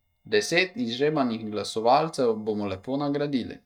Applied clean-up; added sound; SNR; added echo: neural mask model DeepFilterNet 3.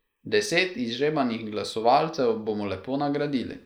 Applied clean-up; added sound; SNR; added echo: neural mask model Resemble Enhance denoiser.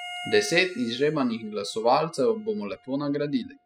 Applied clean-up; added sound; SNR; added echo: classical method spectral subtraction.